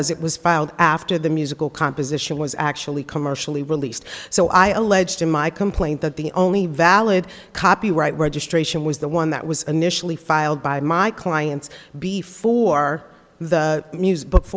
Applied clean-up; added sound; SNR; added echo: none; none; none; none.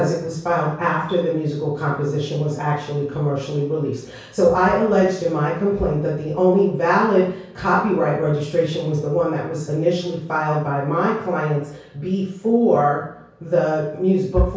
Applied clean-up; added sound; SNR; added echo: none; none; none; reverberation time 0.6 s.